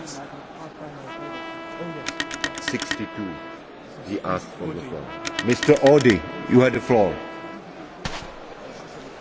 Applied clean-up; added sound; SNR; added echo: none; Telephone + Trumpet; 9 dB; none.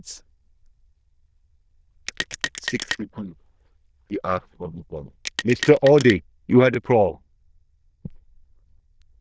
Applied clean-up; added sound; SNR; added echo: neural diffusion model UNIVERSE++.